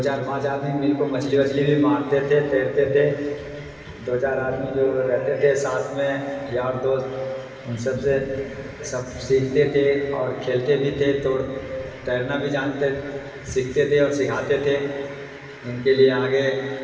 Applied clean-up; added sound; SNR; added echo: none; none; none; reverberation time 2.5 s.